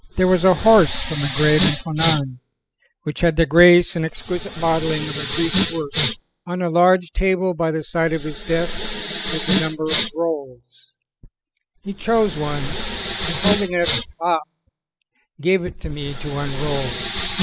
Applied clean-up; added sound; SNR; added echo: classical method spectral subtraction.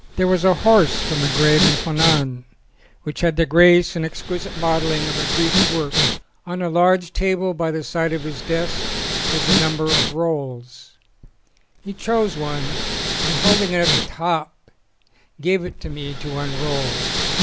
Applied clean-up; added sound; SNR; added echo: none; Respiratory sounds; 3 dB; none.